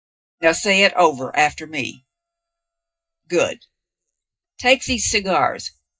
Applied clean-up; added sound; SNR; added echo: neural mask model DeepFilterNet 3.